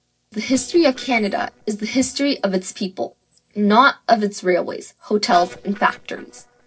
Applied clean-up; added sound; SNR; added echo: neural separator model SepFormer DNS4.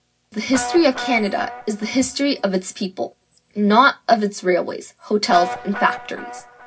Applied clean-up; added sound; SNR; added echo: none; Guitar; 13 dB; reverberation time 0.4 s.